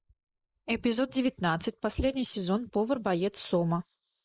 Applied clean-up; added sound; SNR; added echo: neural mask model Resemble Enhance denoiser.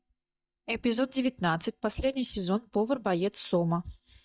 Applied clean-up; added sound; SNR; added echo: neural mask model DeepFilterNet 3.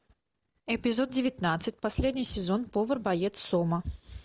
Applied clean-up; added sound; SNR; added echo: none; none; none; none.